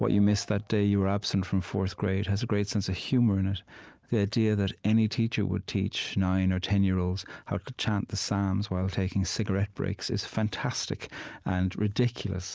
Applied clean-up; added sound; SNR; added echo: none; none; none; none.